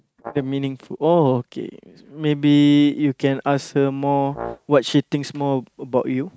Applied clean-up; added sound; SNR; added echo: neural mask model RNNoise.